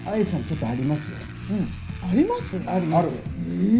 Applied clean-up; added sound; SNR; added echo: none; Motorcycle; 19 dB; reverberation time 0.5 s.